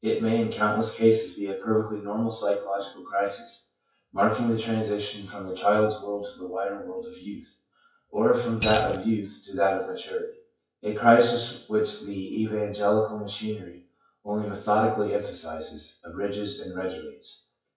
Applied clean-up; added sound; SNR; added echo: classical method WPE with log-MMSE.